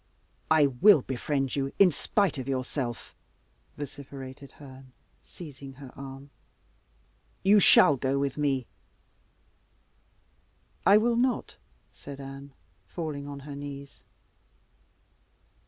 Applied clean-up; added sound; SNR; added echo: none; none; none; none.